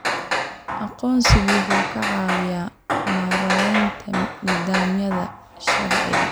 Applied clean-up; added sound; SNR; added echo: none; Hammer; 0 dB; none.